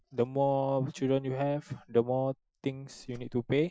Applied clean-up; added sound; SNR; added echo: classical method Wiener filter.